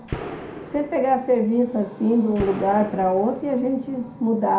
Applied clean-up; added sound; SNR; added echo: none; Gunshot, gunfire; 14 dB; reverberation time 0.5 s.